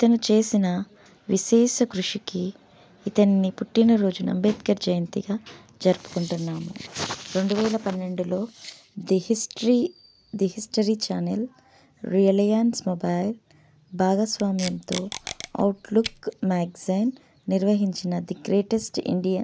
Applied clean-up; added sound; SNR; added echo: none; Packing tape, duct tape; 13 dB; none.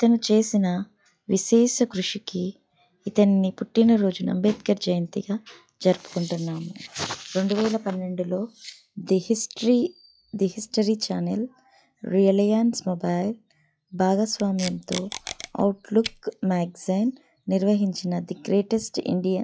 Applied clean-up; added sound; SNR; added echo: classical method log-MMSE.